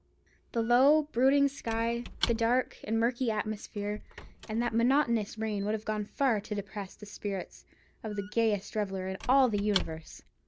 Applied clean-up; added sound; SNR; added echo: none; Squeak / Wood; 14 dB; none.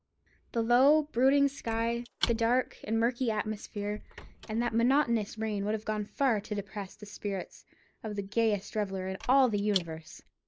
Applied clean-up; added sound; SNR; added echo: neural mask model Resemble Enhance denoiser.